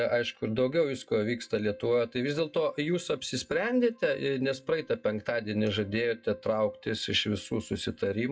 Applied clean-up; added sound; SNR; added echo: classical method WPE with log-MMSE.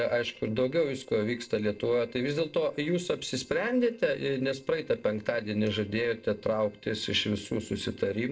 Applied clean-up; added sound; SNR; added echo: neural separator model SepFormer DNS4.